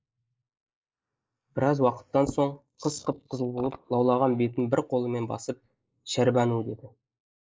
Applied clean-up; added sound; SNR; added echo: neural mask model Resemble Enhance denoiser.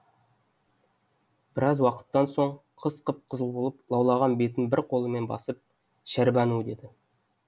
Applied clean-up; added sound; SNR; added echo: none; none; none; none.